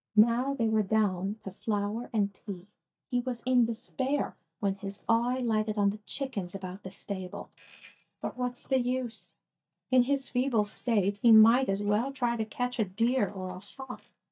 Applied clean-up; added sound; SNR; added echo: neural mask model DeepFilterNet 3.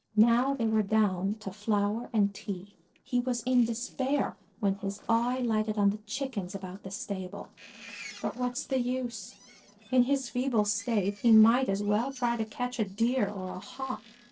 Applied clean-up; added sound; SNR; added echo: neural separator model SepFormer DNS4.